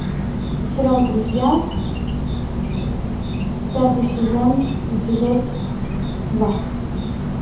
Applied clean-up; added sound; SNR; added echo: none; Insect; 0 dB; reverberation time 0.8 s.